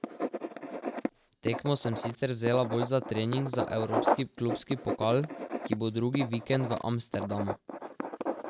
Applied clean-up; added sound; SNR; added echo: none; Writing; 4 dB; none.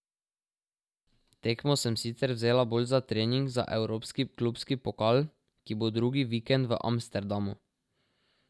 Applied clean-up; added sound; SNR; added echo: none; none; none; none.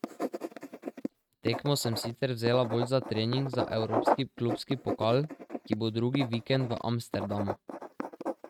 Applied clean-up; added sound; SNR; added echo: neural mask model RNNoise.